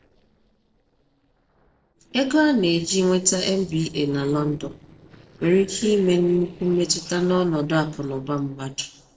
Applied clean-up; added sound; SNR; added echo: neural separator model SepFormer DNS4.